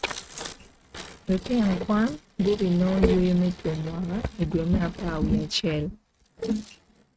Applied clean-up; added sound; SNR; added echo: neural mask model RNNoise.